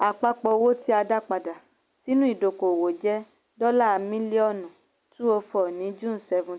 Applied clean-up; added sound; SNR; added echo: none; none; none; none.